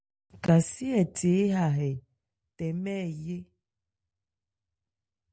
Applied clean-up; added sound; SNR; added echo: none; none; none; none.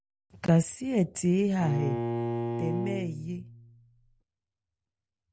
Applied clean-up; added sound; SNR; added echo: none; Bowed string instrument; 3 dB; none.